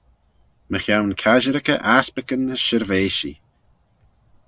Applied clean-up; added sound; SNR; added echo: none; none; none; none.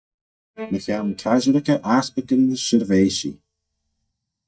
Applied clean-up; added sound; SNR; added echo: neural mask model DeepFilterNet 3.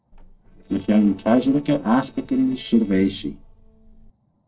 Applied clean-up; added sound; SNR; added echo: neural separator model SepFormer DNS4.